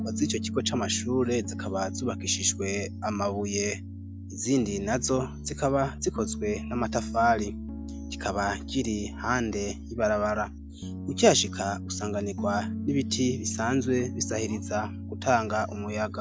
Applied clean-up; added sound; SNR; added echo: none; Piano; 7 dB; none.